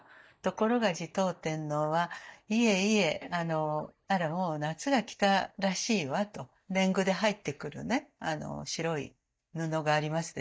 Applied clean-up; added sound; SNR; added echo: neural mask model DeepFilterNet 3.